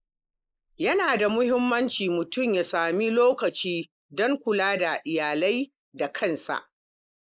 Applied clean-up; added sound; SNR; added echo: neural mask model Resemble Enhance denoiser.